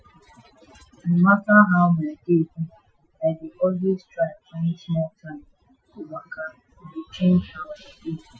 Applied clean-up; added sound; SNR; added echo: classical method Wiener filter.